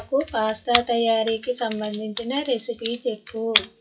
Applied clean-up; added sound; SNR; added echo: classical method WPE with log-MMSE.